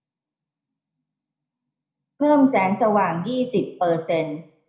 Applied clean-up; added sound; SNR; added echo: none; none; none; reverberation time 0.4 s.